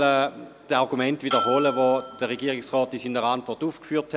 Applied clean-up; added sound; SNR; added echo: none; Bell; 5 dB; none.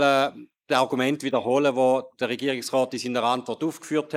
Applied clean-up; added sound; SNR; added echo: neural mask model Resemble Enhance denoiser.